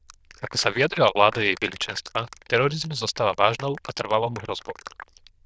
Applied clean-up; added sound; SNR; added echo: neural diffusion model UNIVERSE++.